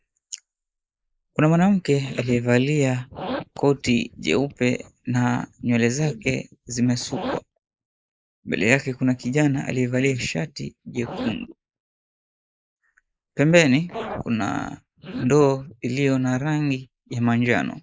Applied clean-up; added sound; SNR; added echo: neural mask model Resemble Enhance denoiser.